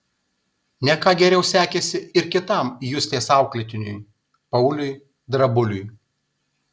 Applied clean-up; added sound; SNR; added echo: none; none; none; none.